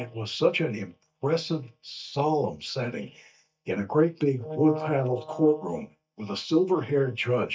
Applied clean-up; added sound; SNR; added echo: neural mask model DeepFilterNet 3.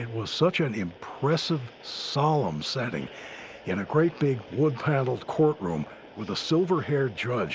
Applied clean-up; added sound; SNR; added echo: none; none; none; none.